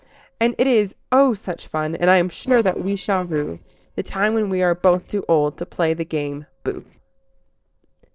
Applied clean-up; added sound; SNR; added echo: neural separator model SepFormer DNS4.